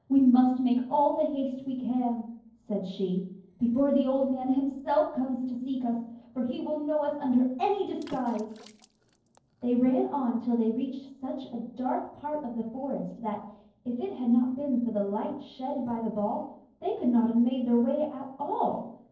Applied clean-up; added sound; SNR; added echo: neural separator model SepFormer DNS4.